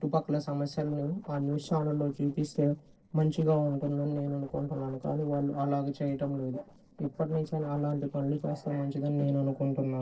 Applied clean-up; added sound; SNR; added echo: neural separator model SepFormer DNS4.